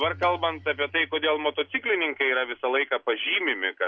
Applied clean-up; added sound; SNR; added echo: none; Tabla + Bowed string instrument; 20 dB; none.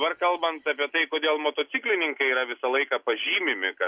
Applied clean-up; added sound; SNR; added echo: none; none; none; none.